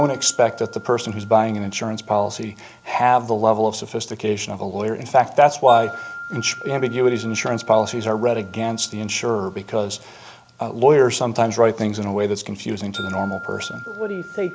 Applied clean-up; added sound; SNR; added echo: none; Wind chime; 19 dB; none.